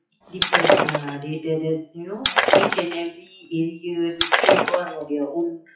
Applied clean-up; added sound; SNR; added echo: classical method WPE with log-MMSE.